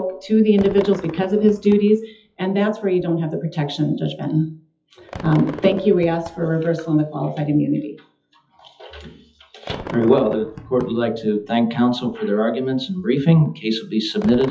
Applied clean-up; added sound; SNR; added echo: classical method WPE with log-MMSE.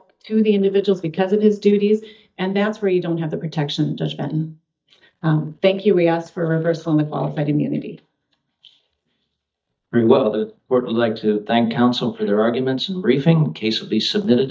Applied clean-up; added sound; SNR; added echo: neural mask model DeepFilterNet 3.